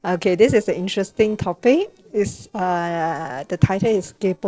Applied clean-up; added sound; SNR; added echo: neural separator model SepFormer DNS4.